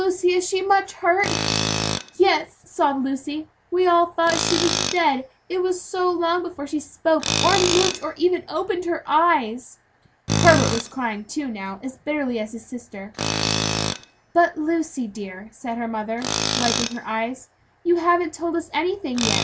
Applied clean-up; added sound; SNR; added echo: none; Tools; 5 dB; none.